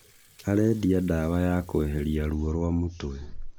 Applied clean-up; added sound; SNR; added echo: none; Sink (filling or washing) / Water tap, faucet; 17 dB; none.